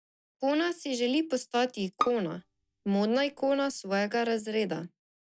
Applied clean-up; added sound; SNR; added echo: neural mask model DeepFilterNet 3.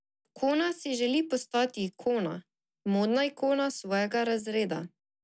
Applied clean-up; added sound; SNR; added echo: none; none; none; none.